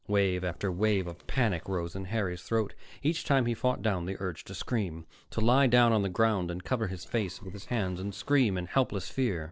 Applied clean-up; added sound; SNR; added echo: neural separator model SepFormer DNS4.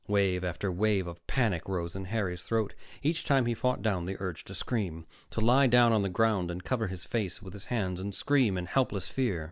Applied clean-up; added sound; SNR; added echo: none; none; none; none.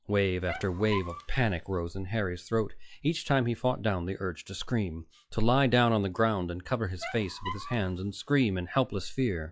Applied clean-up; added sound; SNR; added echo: classical method log-MMSE.